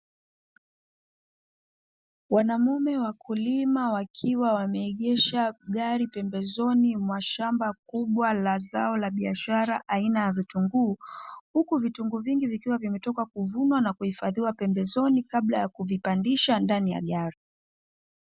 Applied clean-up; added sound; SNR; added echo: none; none; none; none.